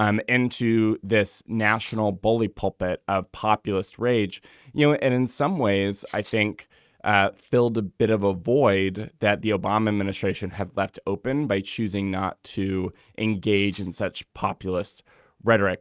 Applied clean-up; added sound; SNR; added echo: neural mask model RNNoise.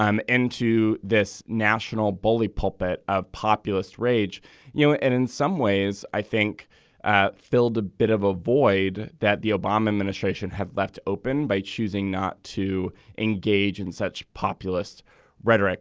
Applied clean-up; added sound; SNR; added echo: none; none; none; none.